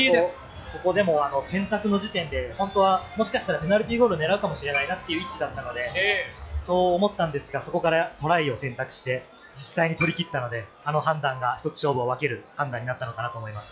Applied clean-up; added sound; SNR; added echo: classical method log-MMSE.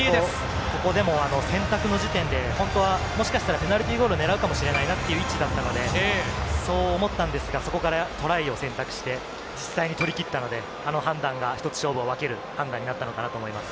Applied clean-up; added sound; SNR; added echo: none; Piano; 14 dB; none.